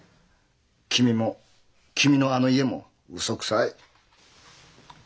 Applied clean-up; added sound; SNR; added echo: none; none; none; none.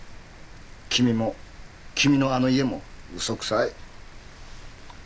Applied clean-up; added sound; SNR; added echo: none; Rain; 15 dB; none.